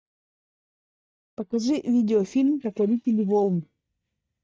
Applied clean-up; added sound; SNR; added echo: neural mask model DeepFilterNet 3.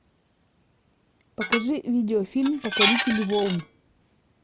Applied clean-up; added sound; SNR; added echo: none; Dishes, pots, and pans; 0 dB; none.